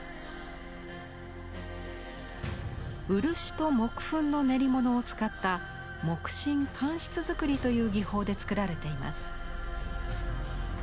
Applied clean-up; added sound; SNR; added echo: none; none; none; none.